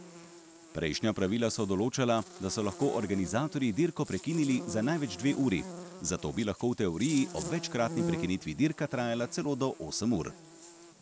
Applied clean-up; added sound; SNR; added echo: none; Buzz; 12 dB; none.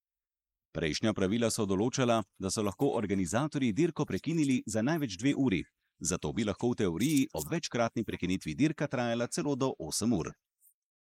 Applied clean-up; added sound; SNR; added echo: neural mask model Resemble Enhance denoiser.